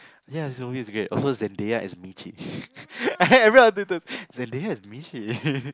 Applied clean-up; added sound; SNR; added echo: none; none; none; none.